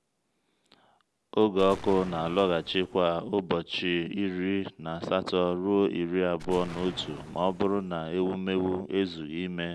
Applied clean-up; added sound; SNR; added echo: none; Explosion; 20 dB; none.